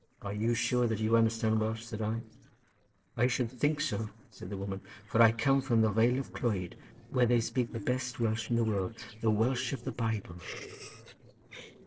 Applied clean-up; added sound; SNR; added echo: neural separator model SepFormer DNS4.